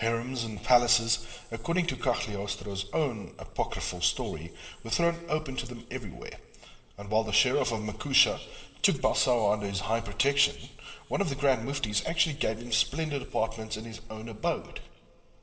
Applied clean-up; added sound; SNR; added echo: none; none; none; reverberation time 2.6 s.